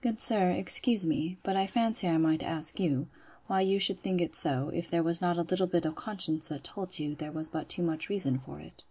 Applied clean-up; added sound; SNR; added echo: neural mask model Resemble Enhance denoiser.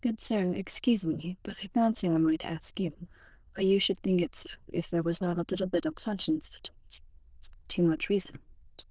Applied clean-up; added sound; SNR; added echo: neural diffusion model UNIVERSE++.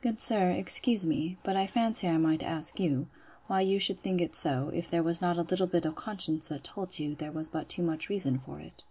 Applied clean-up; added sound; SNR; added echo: none; none; none; none.